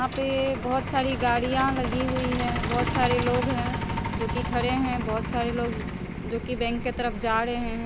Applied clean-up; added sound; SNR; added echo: none; Truck; 3 dB; none.